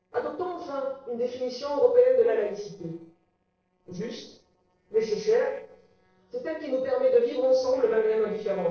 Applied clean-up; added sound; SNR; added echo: neural separator model SepFormer DNS4.